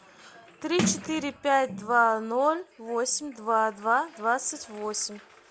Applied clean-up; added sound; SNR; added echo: none; Sliding door; 12 dB; none.